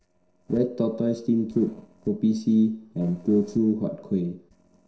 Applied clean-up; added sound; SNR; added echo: neural separator model SepFormer DNS4.